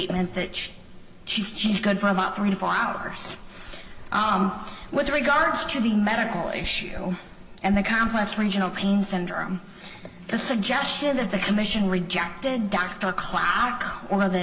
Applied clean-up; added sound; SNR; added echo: none; Writing; 15 dB; reverberation time 1.7 s.